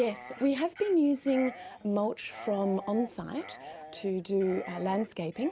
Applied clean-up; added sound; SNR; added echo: none; Dog; 16 dB; none.